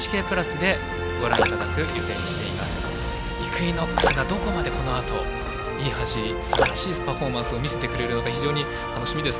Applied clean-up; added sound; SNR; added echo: none; Drip; 5 dB; none.